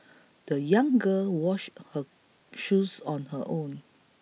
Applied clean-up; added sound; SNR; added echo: none; none; none; none.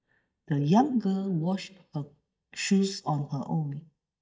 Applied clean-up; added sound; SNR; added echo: neural mask model DeepFilterNet 3.